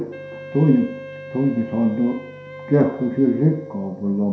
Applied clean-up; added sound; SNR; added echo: none; Wind instrument, woodwind instrument; 16 dB; reverberation time 0.6 s.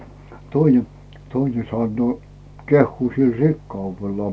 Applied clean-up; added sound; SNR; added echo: none; none; none; none.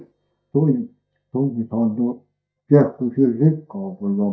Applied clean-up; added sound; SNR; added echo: neural mask model DeepFilterNet 3.